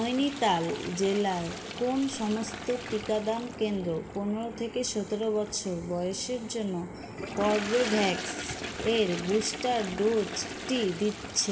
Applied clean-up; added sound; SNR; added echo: none; Toilet flush; 10 dB; reverberation time 1.6 s.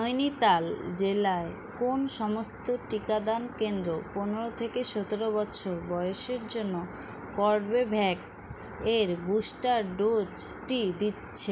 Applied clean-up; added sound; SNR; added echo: none; none; none; none.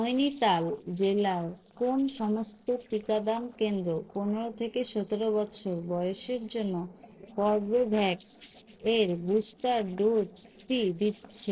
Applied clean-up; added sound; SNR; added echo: neural separator model SepFormer DNS4.